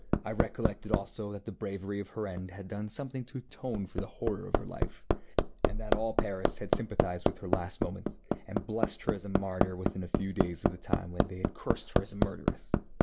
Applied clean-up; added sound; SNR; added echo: none; Hammer; -4 dB; none.